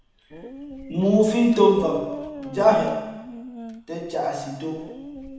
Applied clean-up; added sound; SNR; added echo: none; Dog; 14 dB; reverberation time 1.0 s.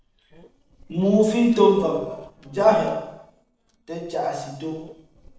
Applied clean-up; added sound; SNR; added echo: neural separator model SepFormer DNS4.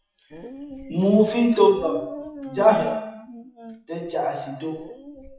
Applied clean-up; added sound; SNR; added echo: classical method WPE with log-MMSE.